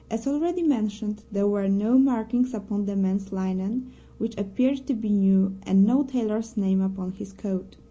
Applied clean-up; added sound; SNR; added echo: none; none; none; none.